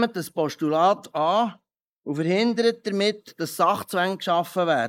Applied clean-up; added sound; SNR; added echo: neural mask model Resemble Enhance denoiser.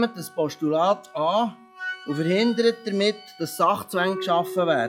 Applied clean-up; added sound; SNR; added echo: classical method log-MMSE.